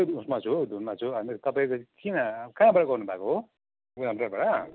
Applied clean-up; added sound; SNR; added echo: none; none; none; none.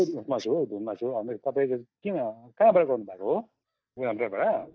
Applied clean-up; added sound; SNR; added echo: neural mask model DeepFilterNet 3.